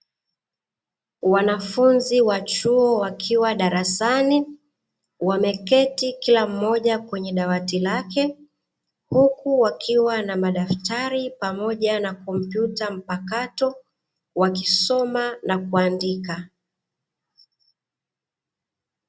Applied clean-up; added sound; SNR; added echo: none; none; none; none.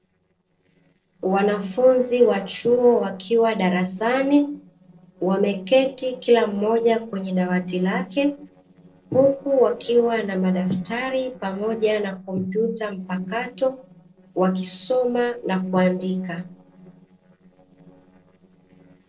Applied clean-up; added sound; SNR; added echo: neural separator model SepFormer DNS4.